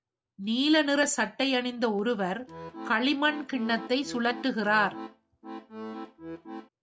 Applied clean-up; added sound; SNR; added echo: none; Accordion; 13 dB; none.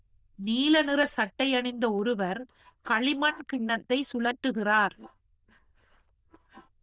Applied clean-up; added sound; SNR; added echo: neural diffusion model UNIVERSE++.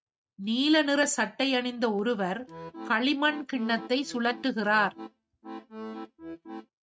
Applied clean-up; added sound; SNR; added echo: neural mask model RNNoise.